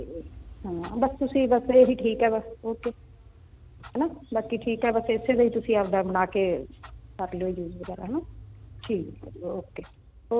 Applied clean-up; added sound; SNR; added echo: none; Clock; 19 dB; none.